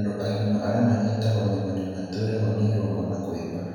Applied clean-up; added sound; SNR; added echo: none; none; none; reverberation time 1.8 s.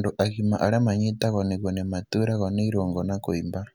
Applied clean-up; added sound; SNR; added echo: none; none; none; none.